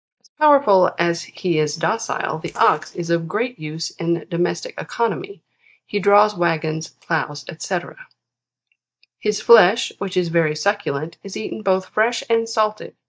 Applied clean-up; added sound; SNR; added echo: neural mask model DeepFilterNet 3.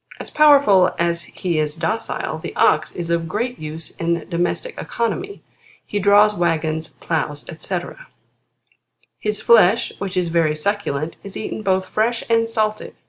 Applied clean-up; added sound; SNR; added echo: none; none; none; none.